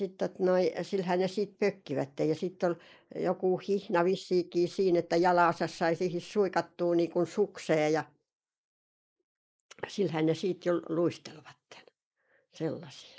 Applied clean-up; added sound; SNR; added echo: neural mask model Resemble Enhance denoiser.